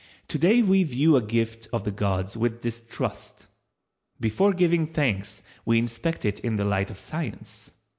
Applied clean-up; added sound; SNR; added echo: none; none; none; none.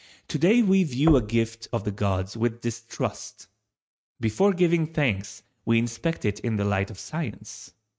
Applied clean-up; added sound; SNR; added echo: neural mask model RNNoise.